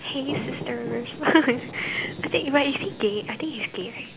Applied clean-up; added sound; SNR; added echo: none; Thunder; 11 dB; none.